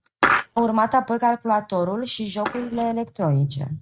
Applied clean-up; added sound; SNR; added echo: neural mask model RNNoise.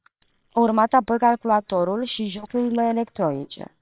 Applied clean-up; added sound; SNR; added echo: neural separator model SepFormer WHAM!.